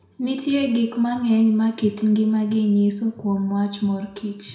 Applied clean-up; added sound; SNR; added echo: none; none; none; reverberation time 0.6 s.